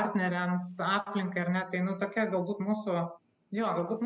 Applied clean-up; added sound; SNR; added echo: none; none; none; none.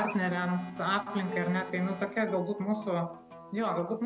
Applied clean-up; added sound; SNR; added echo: none; Acoustic guitar + Alarm; 12 dB; none.